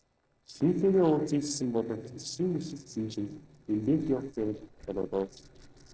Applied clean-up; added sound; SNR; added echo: neural separator model SepFormer DNS4.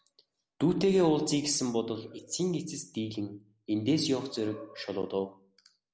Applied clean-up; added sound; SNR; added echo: none; none; none; none.